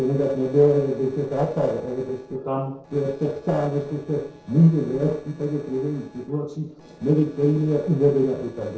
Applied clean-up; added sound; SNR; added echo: neural separator model SepFormer DNS4.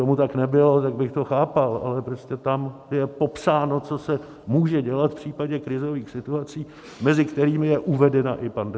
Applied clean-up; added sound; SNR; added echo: none; none; none; none.